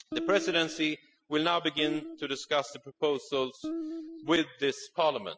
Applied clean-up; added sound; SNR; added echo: classical method spectral subtraction.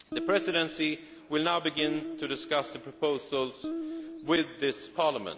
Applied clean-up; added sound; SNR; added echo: none; Guitar; 9 dB; none.